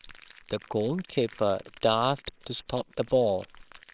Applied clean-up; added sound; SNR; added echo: neural separator model SepFormer WHAMR!.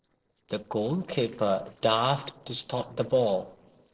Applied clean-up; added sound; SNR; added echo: neural separator model SepFormer DNS4.